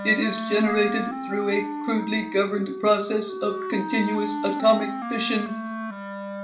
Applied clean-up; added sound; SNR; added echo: none; Wind instrument, woodwind instrument; 6 dB; reverberation time 0.6 s.